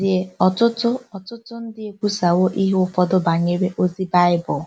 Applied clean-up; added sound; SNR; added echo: none; none; none; none.